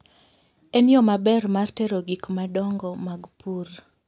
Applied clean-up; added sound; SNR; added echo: none; none; none; none.